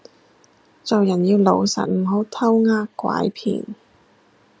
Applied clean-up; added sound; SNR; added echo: none; none; none; none.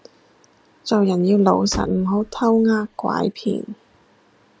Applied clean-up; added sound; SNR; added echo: none; Slam; 15 dB; none.